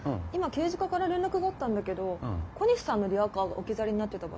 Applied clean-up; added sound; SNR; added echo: none; none; none; none.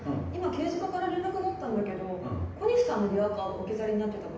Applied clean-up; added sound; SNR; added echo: none; none; none; reverberation time 0.9 s.